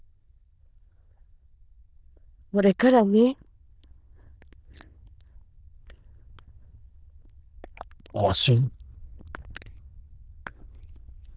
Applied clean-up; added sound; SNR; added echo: neural diffusion model UNIVERSE++.